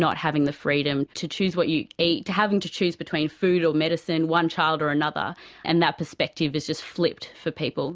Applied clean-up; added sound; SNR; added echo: none; none; none; none.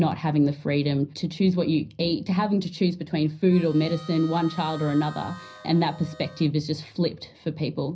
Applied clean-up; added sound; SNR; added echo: none; Harmonica; 19 dB; reverberation time 0.4 s.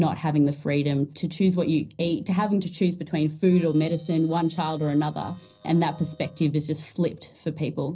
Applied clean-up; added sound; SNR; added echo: neural separator model SepFormer DNS4.